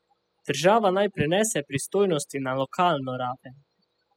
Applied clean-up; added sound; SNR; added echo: classical method spectral subtraction.